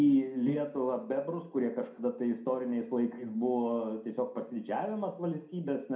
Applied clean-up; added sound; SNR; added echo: none; none; none; reverberation time 0.4 s.